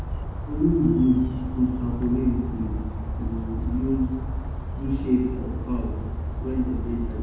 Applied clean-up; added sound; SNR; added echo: none; Bird vocalization, bird call, bird song; 3 dB; reverberation time 1.1 s.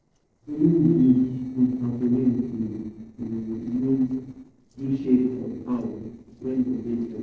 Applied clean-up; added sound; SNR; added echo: neural separator model SepFormer DNS4.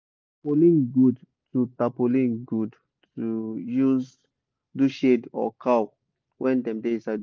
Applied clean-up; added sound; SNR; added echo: none; none; none; none.